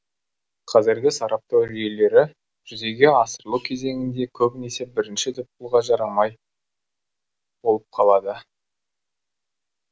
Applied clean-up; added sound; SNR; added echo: none; none; none; none.